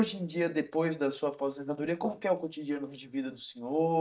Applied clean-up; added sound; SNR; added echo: neural mask model DeepFilterNet 3.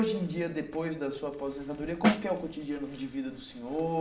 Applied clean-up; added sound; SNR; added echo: none; Snare drum; -1 dB; reverberation time 1.7 s.